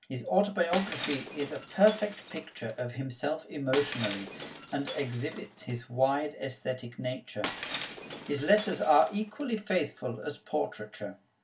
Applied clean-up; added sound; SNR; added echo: none; Shatter; 10 dB; reverberation time 0.1 s.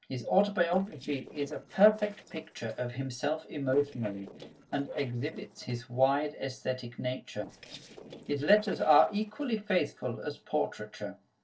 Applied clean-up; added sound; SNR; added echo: neural separator model SepFormer DNS4.